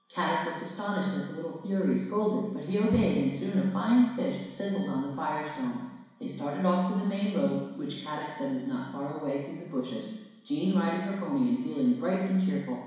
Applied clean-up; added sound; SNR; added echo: none; Bowed string instrument; 15 dB; reverberation time 1.1 s.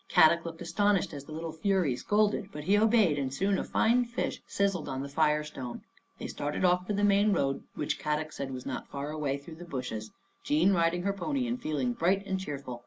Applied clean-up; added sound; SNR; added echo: none; none; none; none.